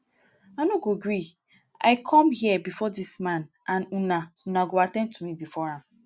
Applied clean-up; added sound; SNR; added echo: none; none; none; none.